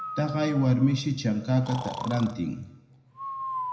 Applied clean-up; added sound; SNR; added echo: none; Breathing; 11 dB; reverberation time 0.8 s.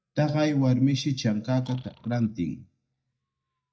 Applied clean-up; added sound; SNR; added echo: neural mask model DeepFilterNet 3.